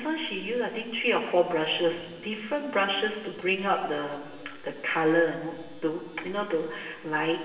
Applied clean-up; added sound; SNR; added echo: none; none; none; reverberation time 1.2 s.